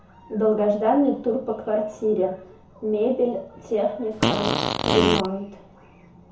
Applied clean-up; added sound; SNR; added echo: none; Fart; -2 dB; reverberation time 0.5 s.